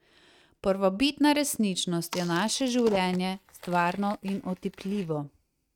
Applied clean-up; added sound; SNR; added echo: neural mask model RNNoise.